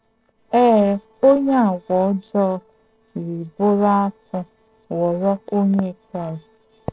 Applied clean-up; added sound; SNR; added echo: neural separator model SepFormer DNS4.